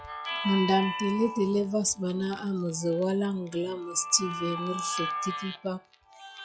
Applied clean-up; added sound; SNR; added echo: classical method log-MMSE.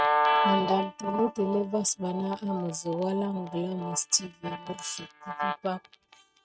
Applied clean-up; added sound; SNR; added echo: neural mask model RNNoise.